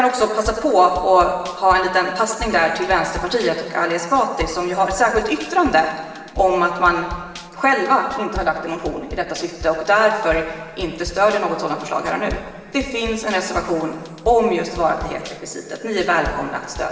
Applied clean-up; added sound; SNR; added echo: none; Drum kit; 16 dB; reverberation time 2.4 s.